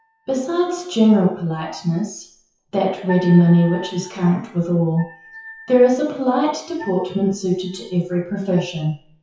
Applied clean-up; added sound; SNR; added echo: classical method WPE with log-MMSE.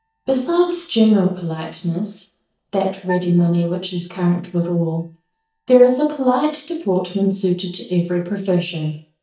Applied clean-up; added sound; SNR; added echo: neural mask model DeepFilterNet 3.